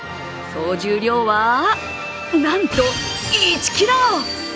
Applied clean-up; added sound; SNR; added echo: none; none; none; none.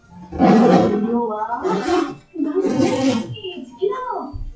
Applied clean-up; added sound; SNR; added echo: classical method WPE with log-MMSE.